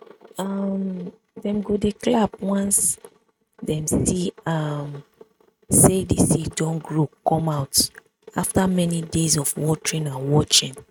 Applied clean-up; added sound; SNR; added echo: neural mask model RNNoise.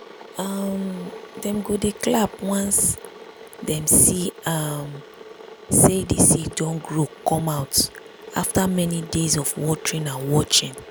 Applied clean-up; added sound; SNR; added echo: none; Boiling / Water; 17 dB; none.